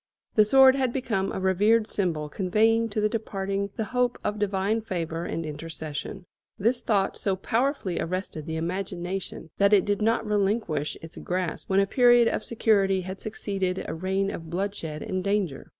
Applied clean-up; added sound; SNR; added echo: none; none; none; none.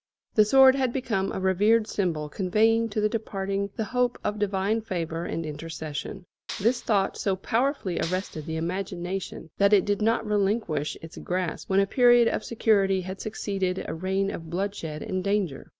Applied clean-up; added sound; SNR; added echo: none; Clapping; 17 dB; none.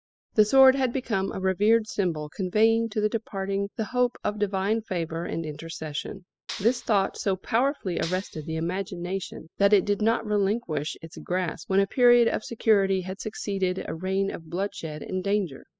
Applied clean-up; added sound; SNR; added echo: classical method spectral subtraction.